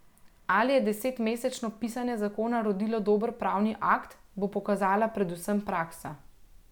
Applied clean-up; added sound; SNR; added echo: none; none; none; none.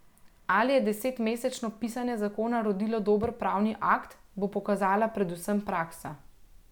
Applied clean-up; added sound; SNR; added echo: none; Thump, thud; 17 dB; none.